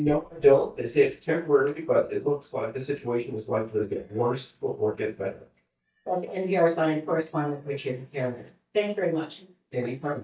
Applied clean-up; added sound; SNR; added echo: neural mask model DeepFilterNet 3.